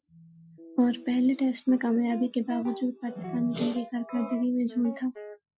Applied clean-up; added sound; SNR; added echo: classical method Wiener filter.